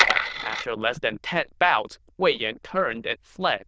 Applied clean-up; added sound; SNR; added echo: neural diffusion model UNIVERSE++.